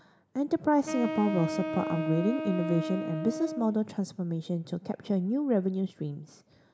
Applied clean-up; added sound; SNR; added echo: none; Wind instrument, woodwind instrument; 5 dB; none.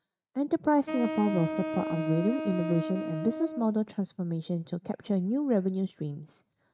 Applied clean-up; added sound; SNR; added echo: neural mask model RNNoise.